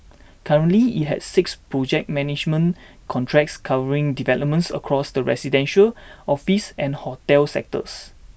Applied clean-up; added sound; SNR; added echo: none; none; none; none.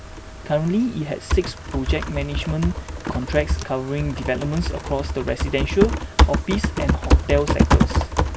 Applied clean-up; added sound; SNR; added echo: none; Typing; -2 dB; none.